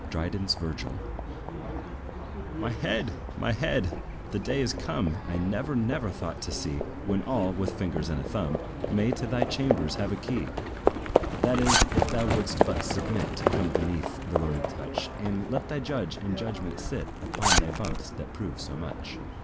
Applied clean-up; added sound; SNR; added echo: none; Livestock, farm animals, working animals + Zipper (clothing); 0 dB; none.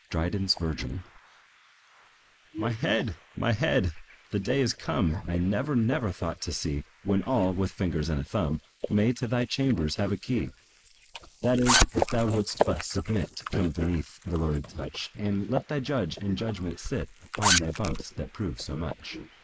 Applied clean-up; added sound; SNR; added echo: neural mask model Resemble Enhance denoiser.